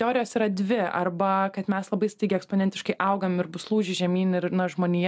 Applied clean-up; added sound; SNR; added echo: none; none; none; none.